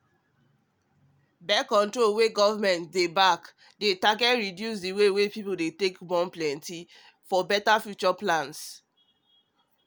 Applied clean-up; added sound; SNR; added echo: none; none; none; none.